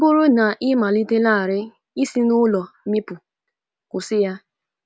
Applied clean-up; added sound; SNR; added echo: none; none; none; none.